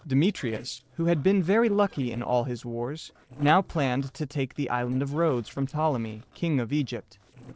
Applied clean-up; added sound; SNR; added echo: neural separator model SepFormer DNS4.